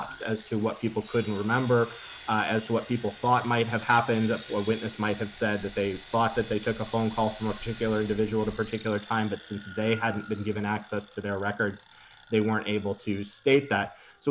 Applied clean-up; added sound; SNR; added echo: none; Sawing; 15 dB; none.